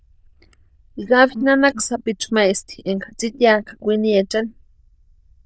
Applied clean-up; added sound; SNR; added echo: neural diffusion model UNIVERSE++.